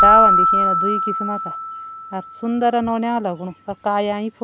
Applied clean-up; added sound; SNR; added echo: none; Keyboard (musical); -2 dB; none.